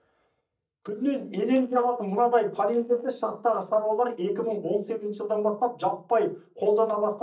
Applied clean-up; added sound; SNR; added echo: neural mask model DeepFilterNet 3.